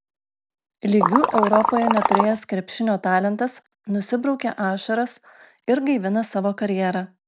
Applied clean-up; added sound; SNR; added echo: none; Liquid; -2 dB; none.